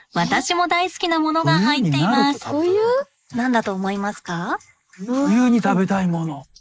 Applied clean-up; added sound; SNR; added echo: neural mask model Resemble Enhance denoiser.